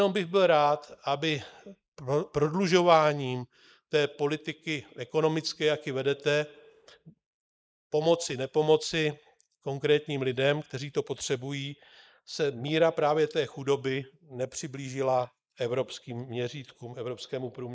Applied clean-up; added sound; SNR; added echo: neural mask model Resemble Enhance denoiser.